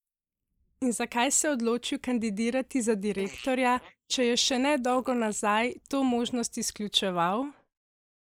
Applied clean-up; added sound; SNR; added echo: neural mask model Resemble Enhance denoiser.